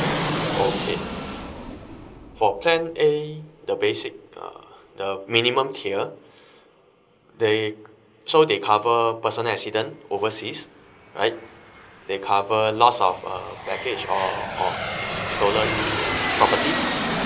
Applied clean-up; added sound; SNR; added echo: none; Aircraft; 6 dB; none.